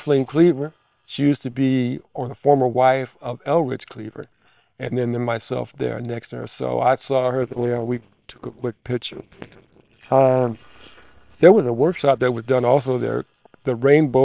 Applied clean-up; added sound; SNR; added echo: neural separator model SepFormer WHAM!.